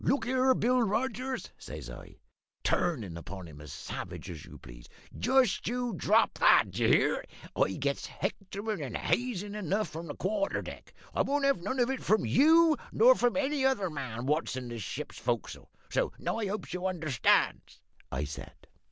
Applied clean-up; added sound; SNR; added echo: none; none; none; none.